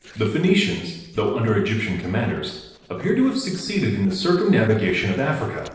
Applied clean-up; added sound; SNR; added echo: neural separator model SepFormer DNS4.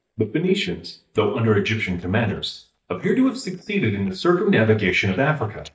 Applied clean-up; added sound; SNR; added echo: neural mask model DeepFilterNet 3.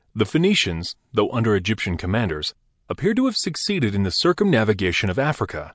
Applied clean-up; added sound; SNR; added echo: none; none; none; none.